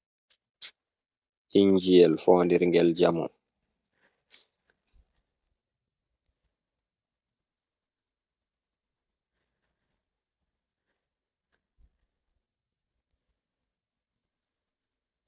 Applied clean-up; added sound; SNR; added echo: neural mask model DeepFilterNet 3.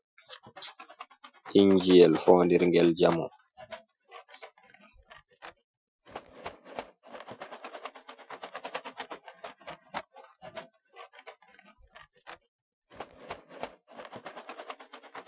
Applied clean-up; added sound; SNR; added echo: classical method Wiener filter.